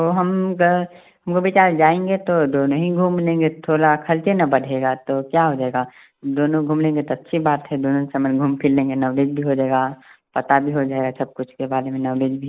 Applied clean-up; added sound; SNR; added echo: neural mask model Resemble Enhance denoiser.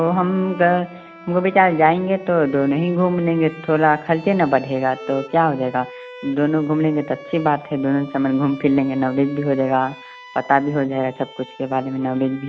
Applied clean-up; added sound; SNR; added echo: none; Bowed string instrument; 19 dB; none.